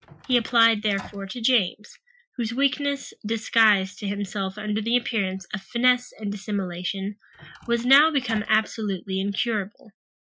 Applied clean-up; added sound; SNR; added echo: classical method Wiener filter.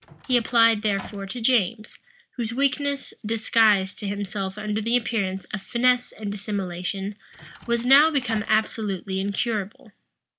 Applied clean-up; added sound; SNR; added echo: none; Door; 18 dB; none.